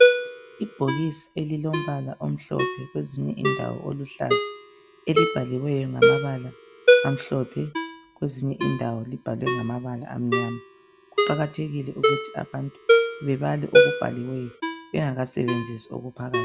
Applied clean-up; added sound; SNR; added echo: none; Ringtone; -4 dB; none.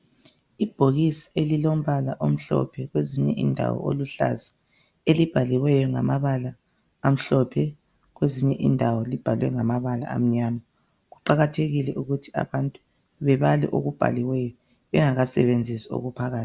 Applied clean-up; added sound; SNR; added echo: none; none; none; none.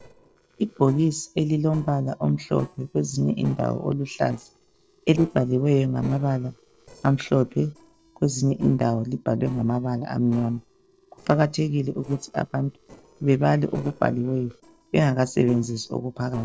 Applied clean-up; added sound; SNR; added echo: neural separator model SepFormer DNS4.